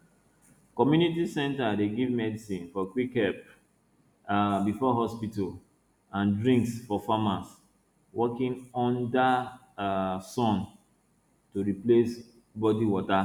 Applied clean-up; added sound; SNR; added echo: none; none; none; none.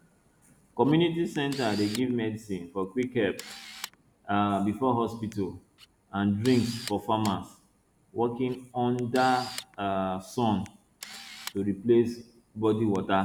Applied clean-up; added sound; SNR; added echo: none; Camera; 18 dB; none.